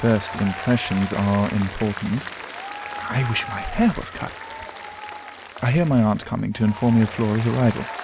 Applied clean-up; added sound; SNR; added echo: none; Applause; 12 dB; none.